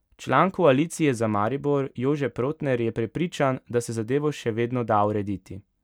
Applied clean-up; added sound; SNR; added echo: none; none; none; none.